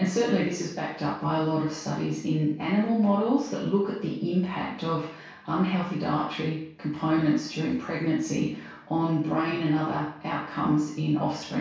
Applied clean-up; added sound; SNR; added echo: none; none; none; reverberation time 0.6 s.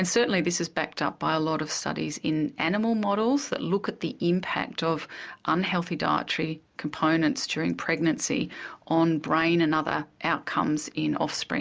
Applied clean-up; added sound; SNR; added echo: none; none; none; none.